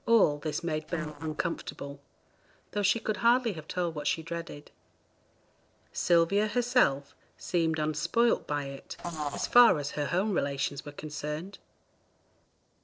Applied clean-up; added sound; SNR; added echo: neural separator model SepFormer DNS4.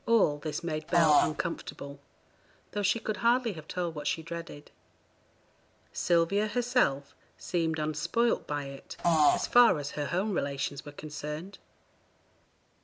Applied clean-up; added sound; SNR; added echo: none; Fart; -4 dB; none.